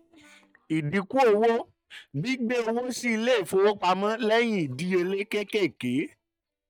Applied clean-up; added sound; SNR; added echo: neural mask model DeepFilterNet 3.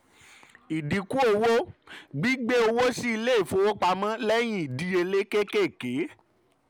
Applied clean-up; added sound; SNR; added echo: none; none; none; none.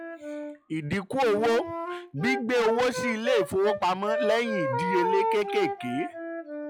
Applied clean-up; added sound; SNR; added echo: classical method log-MMSE.